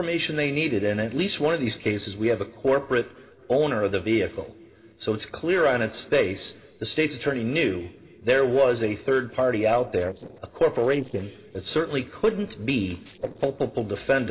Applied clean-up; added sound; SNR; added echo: neural separator model SepFormer DNS4.